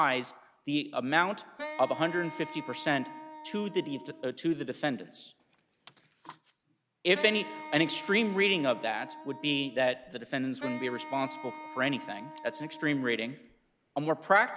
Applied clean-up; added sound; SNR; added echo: none; Wind instrument, woodwind instrument; 13 dB; none.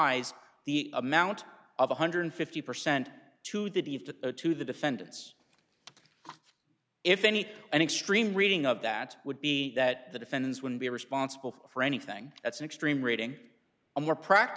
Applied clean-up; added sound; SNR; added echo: none; none; none; none.